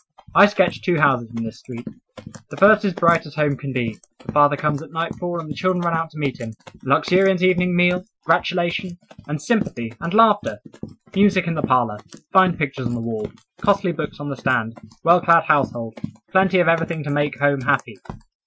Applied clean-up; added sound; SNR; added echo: classical method Wiener filter.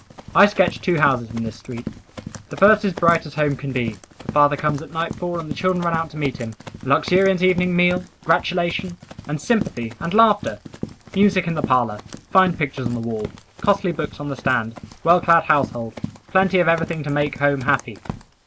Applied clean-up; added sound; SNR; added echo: none; Run; 13 dB; none.